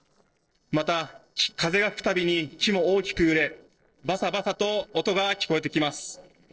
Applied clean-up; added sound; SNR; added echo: neural separator model SepFormer DNS4.